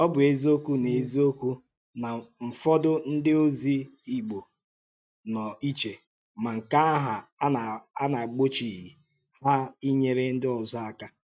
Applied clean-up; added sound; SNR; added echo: neural mask model RNNoise.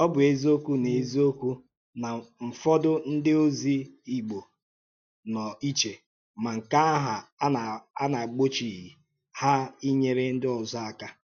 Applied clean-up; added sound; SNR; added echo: neural mask model DeepFilterNet 3.